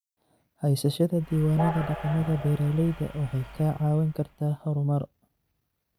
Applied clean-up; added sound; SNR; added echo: none; Train; 12 dB; none.